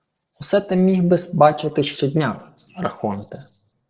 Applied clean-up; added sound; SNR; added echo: neural separator model SepFormer DNS4.